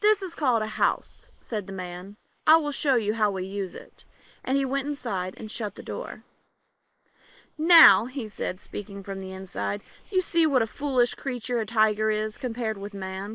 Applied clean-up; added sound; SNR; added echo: neural mask model Resemble Enhance denoiser.